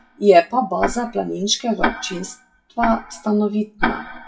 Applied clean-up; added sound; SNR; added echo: classical method WPE with log-MMSE.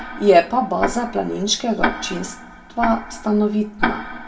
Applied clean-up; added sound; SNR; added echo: none; Tick-tock; 7 dB; reverberation time 0.2 s.